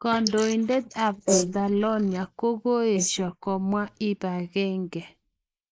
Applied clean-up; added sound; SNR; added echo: neural mask model Resemble Enhance denoiser.